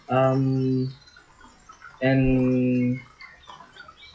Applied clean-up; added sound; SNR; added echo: classical method WPE with log-MMSE.